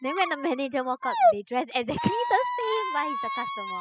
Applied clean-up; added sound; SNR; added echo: classical method spectral subtraction.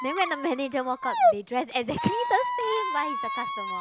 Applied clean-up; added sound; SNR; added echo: none; Squeak; 0 dB; none.